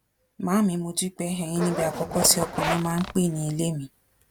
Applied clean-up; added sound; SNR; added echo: none; Zipper (clothing); 6 dB; none.